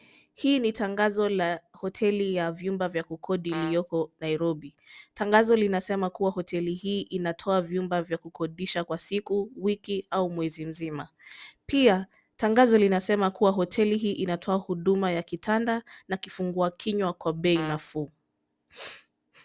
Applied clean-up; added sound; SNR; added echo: none; Brass instrument; 13 dB; none.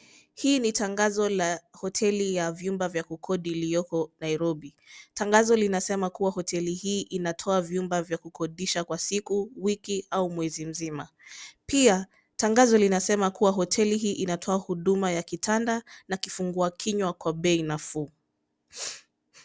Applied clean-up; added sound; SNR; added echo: none; none; none; none.